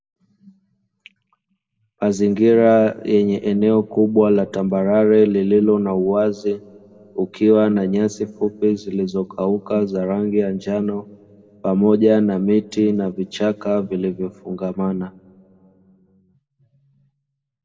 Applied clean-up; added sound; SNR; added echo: none; none; none; reverberation time 1.4 s.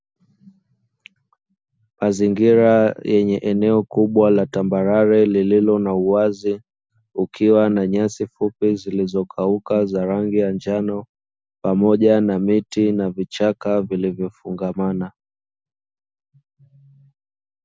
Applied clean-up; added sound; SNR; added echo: none; none; none; none.